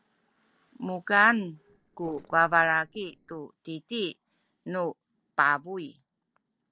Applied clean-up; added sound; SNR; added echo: neural separator model SepFormer DNS4.